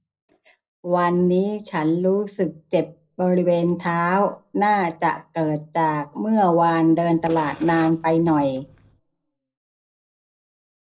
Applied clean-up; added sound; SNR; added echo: neural separator model SepFormer DNS4.